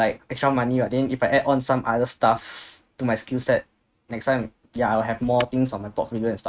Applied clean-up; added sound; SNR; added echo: neural mask model RNNoise.